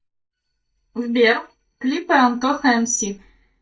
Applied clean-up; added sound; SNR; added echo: neural mask model DeepFilterNet 3.